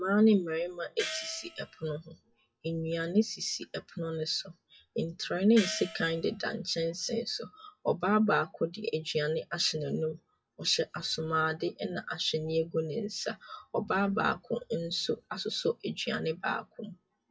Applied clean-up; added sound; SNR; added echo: classical method WPE with log-MMSE.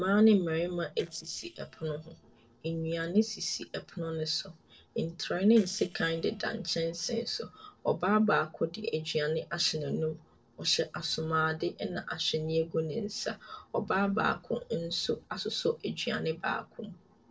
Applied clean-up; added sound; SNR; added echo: neural separator model SepFormer DNS4.